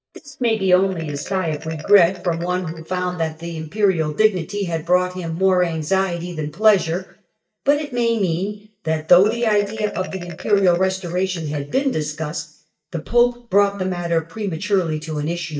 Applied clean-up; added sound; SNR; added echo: neural mask model DeepFilterNet 3.